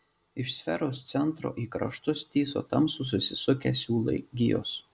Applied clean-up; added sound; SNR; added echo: none; none; none; none.